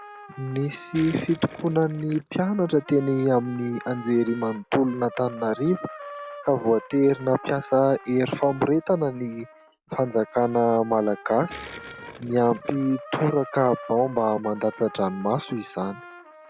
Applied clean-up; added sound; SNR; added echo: none; Gurgling + Trumpet; 17 dB; none.